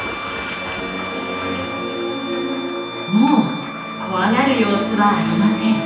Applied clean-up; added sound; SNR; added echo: none; Bowed string instrument; 12 dB; reverberation time 0.9 s.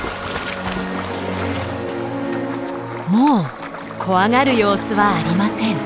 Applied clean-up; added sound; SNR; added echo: none; none; none; none.